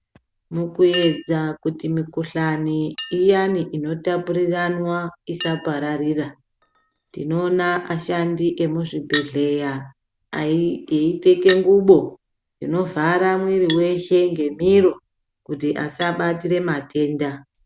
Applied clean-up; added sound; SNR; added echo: none; Chink, clink; 17 dB; none.